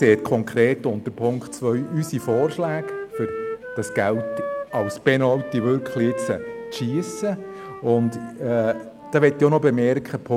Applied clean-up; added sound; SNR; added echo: none; Wind instrument, woodwind instrument; 12 dB; none.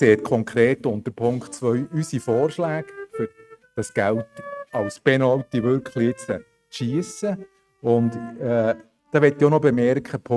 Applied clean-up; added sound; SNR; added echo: neural mask model RNNoise.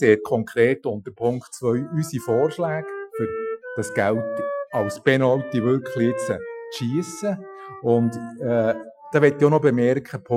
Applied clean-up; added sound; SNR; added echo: classical method Wiener filter.